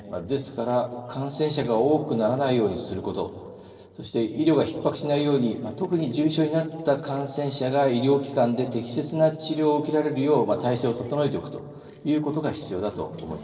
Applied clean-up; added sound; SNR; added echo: neural separator model SepFormer DNS4.